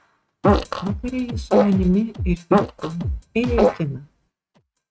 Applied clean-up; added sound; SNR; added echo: neural mask model RNNoise.